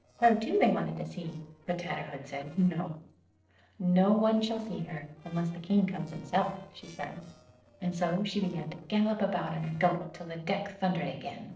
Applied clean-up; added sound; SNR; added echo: neural separator model SepFormer DNS4.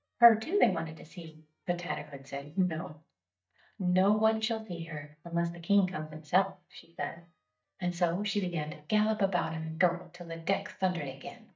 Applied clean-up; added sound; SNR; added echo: neural mask model DeepFilterNet 3.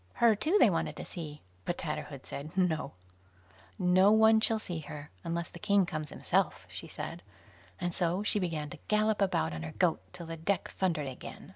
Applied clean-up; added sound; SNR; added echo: none; none; none; none.